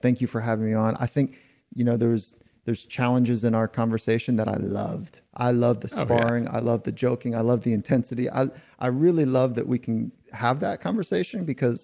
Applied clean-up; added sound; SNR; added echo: none; none; none; none.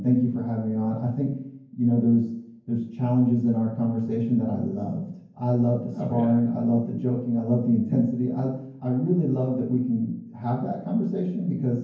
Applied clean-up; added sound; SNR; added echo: none; none; none; reverberation time 0.9 s.